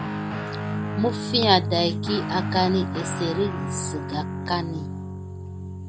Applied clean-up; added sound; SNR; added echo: none; Guitar; 3 dB; none.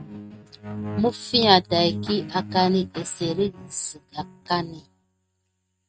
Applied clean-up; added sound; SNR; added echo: neural mask model RNNoise.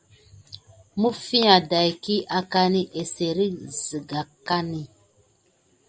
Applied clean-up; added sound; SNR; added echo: none; none; none; none.